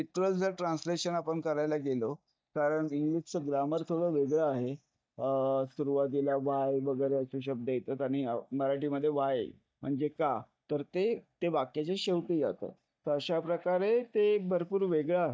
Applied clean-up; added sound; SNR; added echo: neural mask model DeepFilterNet 3.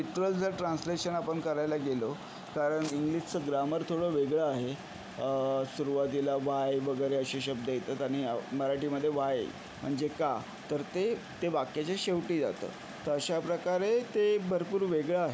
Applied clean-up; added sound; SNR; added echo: none; none; none; none.